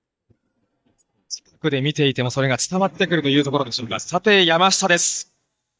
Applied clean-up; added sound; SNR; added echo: neural mask model DeepFilterNet 3.